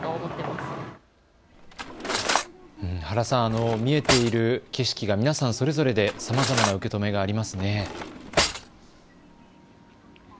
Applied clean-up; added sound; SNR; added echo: none; Cutlery, silverware; 4 dB; none.